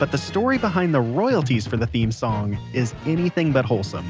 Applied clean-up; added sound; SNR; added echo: none; none; none; none.